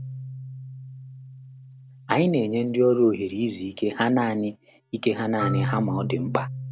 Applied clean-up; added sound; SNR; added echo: none; Marimba, xylophone; 9 dB; none.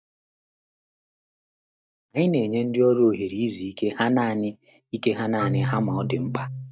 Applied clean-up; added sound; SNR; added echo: neural mask model DeepFilterNet 3.